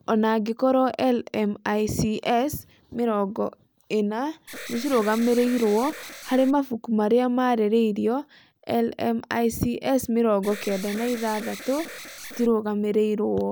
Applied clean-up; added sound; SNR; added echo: none; Alarm; 14 dB; none.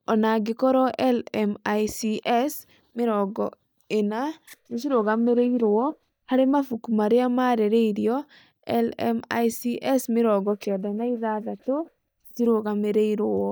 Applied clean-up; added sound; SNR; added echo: neural mask model DeepFilterNet 3.